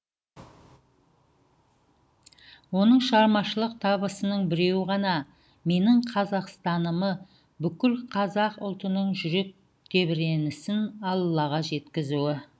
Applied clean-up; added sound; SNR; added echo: none; none; none; none.